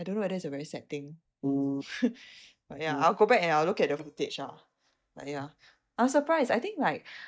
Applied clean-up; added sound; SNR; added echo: neural mask model DeepFilterNet 3.